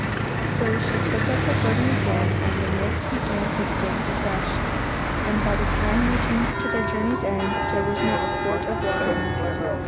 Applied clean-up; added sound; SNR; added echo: none; Church bell / Traffic noise, roadway noise; -5 dB; none.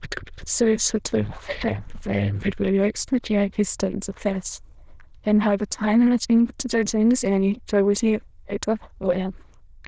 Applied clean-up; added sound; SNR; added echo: neural diffusion model UNIVERSE++.